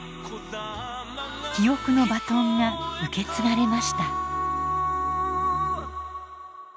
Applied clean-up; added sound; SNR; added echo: none; Harmonica; 14 dB; none.